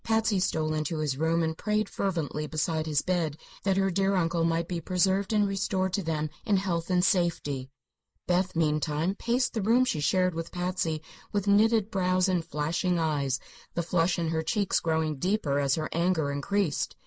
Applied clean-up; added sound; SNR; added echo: neural mask model Resemble Enhance denoiser.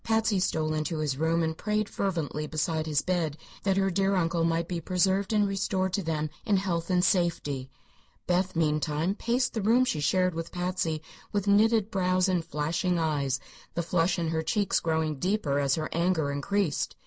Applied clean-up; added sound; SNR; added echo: none; none; none; none.